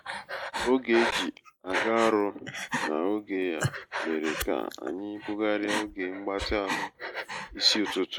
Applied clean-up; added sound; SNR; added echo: neural mask model Resemble Enhance denoiser.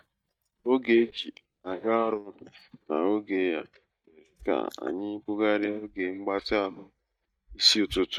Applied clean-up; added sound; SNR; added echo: neural mask model DeepFilterNet 3.